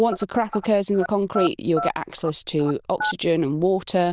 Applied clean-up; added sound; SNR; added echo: neural diffusion model UNIVERSE++.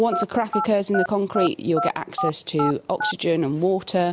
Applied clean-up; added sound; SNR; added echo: none; Telephone; 5 dB; none.